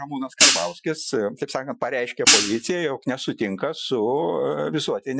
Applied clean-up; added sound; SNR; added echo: classical method Wiener filter.